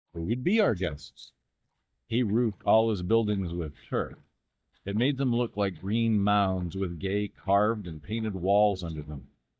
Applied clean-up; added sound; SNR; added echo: neural mask model DeepFilterNet 3.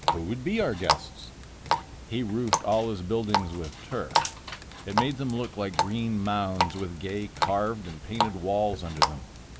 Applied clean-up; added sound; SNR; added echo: none; Water tap, faucet; 1 dB; none.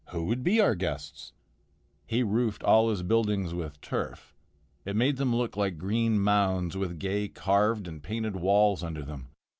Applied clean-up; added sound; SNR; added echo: none; none; none; none.